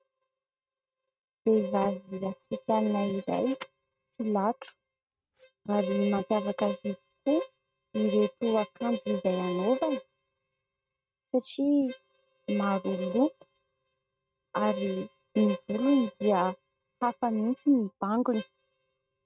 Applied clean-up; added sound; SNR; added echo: neural mask model RNNoise.